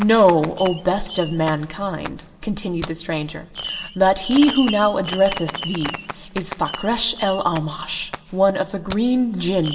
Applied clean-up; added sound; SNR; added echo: none; Fireworks; 13 dB; reverberation time 1.8 s.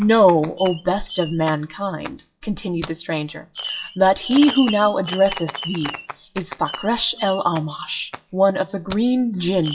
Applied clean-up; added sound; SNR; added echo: classical method WPE with log-MMSE.